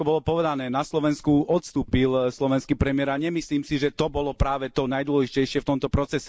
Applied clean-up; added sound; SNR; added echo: none; none; none; none.